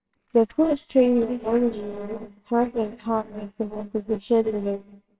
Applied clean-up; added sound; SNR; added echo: neural separator model SepFormer WHAMR!.